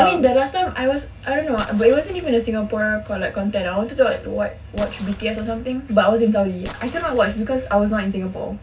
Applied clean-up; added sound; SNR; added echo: none; Explosion; 19 dB; reverberation time 0.4 s.